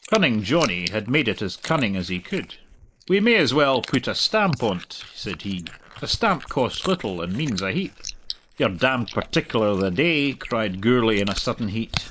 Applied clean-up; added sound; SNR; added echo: neural mask model Resemble Enhance denoiser.